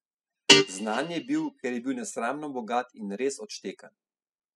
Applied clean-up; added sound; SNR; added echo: classical method spectral subtraction.